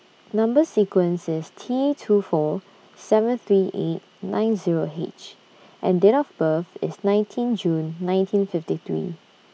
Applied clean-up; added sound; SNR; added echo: none; none; none; none.